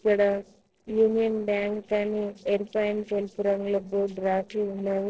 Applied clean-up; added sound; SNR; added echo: neural separator model SepFormer DNS4.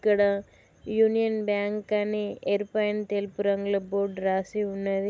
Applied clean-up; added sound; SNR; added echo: none; none; none; none.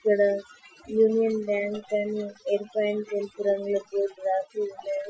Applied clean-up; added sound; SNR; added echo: classical method Wiener filter.